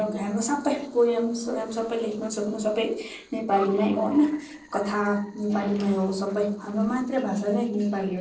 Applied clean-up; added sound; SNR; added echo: neural separator model SepFormer DNS4.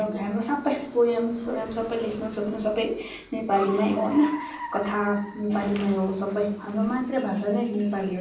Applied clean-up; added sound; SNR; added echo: none; Car; 16 dB; reverberation time 0.6 s.